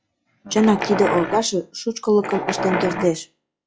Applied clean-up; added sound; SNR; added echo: classical method log-MMSE.